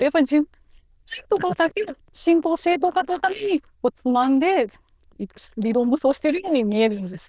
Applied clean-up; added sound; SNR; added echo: neural diffusion model UNIVERSE++.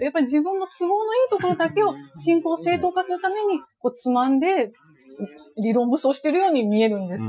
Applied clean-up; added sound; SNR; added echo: classical method Wiener filter.